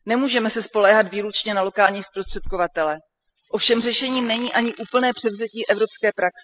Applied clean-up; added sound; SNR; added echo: classical method spectral subtraction.